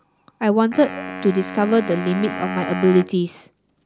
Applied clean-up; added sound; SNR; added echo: none; Wind instrument, woodwind instrument; 11 dB; none.